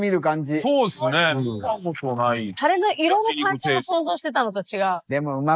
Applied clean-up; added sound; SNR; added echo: neural mask model Resemble Enhance denoiser.